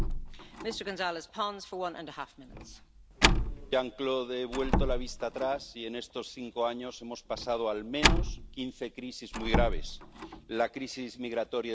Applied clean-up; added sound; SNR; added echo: none; Slam; -1 dB; none.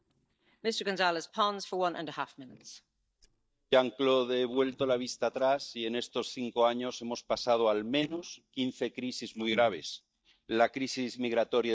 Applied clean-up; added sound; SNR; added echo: neural mask model DeepFilterNet 3.